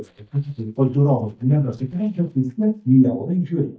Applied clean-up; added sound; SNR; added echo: neural mask model DeepFilterNet 3.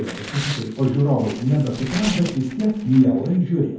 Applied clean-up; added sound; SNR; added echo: none; Tearing; 15 dB; reverberation time 0.7 s.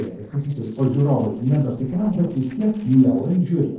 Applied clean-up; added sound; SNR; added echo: neural separator model SepFormer DNS4.